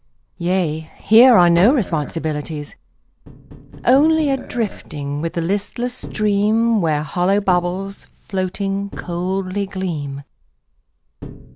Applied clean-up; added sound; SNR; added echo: none; Burping, eructation + Tap; 18 dB; none.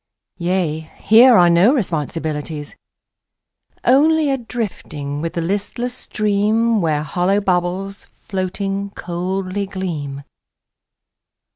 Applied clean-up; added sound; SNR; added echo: none; none; none; none.